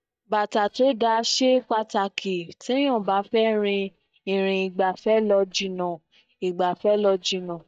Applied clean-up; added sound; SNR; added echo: neural mask model DeepFilterNet 3.